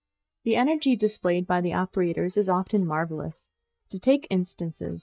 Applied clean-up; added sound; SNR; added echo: neural mask model DeepFilterNet 3.